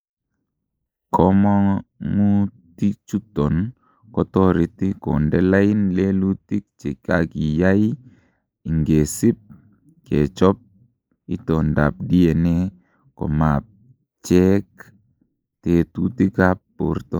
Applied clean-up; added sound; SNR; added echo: neural mask model Resemble Enhance denoiser.